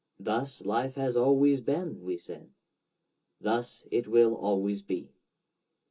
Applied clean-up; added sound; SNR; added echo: none; none; none; reverberation time 0.2 s.